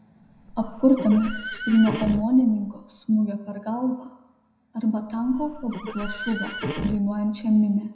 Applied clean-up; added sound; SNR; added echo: none; Livestock, farm animals, working animals; 10 dB; reverberation time 0.7 s.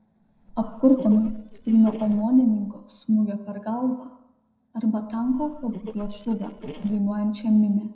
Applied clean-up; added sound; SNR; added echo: neural separator model SepFormer DNS4.